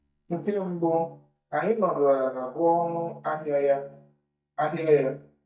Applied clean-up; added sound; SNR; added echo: neural mask model DeepFilterNet 3.